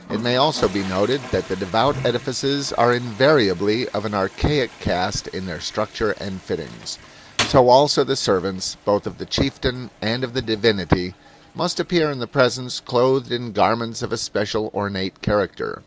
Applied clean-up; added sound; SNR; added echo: none; Toilet flush; 17 dB; none.